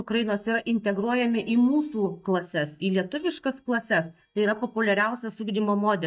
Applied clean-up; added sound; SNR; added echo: neural mask model DeepFilterNet 3.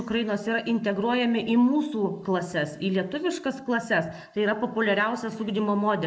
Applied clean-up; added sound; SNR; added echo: neural mask model Resemble Enhance denoiser.